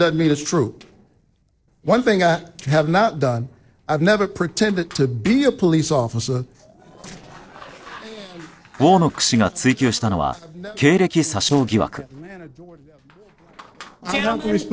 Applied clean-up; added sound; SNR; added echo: neural separator model SepFormer DNS4.